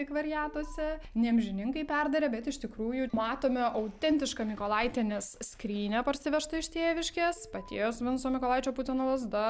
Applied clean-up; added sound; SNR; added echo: none; Alarm; 20 dB; none.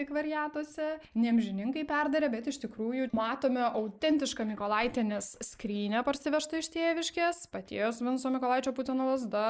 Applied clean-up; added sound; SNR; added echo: neural mask model Resemble Enhance denoiser.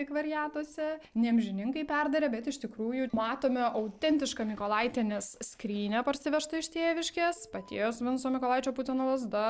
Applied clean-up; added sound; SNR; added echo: neural separator model SepFormer DNS4.